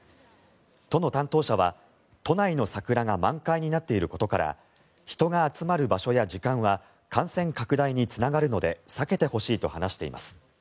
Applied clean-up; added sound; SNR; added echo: none; none; none; none.